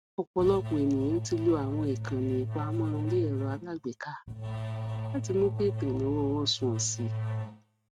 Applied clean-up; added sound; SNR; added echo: neural mask model RNNoise.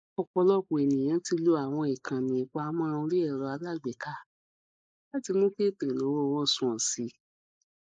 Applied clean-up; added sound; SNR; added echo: neural mask model Resemble Enhance denoiser.